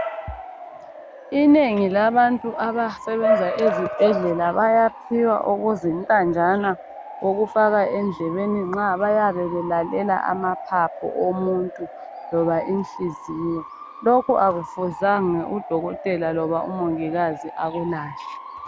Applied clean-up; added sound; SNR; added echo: none; Bark / Motor vehicle (road) / Siren; 9 dB; none.